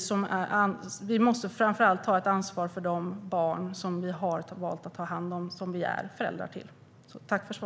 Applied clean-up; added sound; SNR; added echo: none; none; none; none.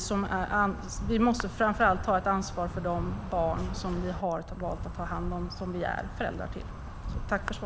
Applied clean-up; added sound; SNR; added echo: none; Insect; 6 dB; none.